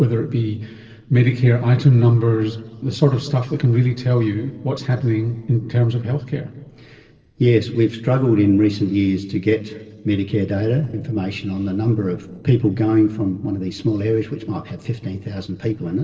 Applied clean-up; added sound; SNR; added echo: neural separator model SepFormer DNS4.